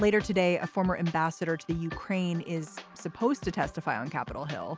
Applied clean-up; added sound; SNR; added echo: none; none; none; none.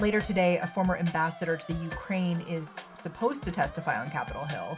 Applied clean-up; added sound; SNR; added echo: none; Motor vehicle (road) / Siren; 18 dB; reverberation time 0.2 s.